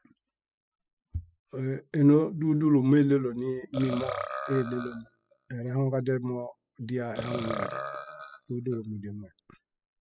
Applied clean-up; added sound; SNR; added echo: classical method spectral subtraction.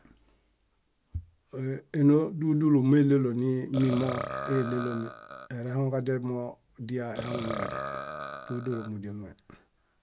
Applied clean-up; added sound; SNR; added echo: none; Burping, eructation; 10 dB; none.